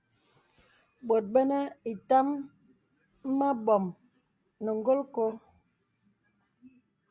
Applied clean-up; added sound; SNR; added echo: none; none; none; none.